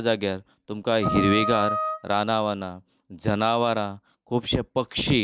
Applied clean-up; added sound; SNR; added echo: none; Wind instrument, woodwind instrument; 4 dB; none.